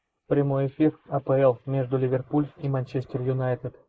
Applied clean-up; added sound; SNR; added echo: neural mask model Resemble Enhance denoiser.